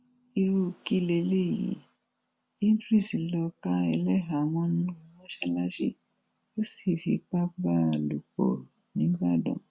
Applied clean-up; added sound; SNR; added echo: none; none; none; none.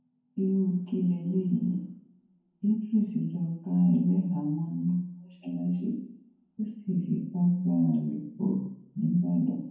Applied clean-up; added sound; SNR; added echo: none; none; none; reverberation time 0.9 s.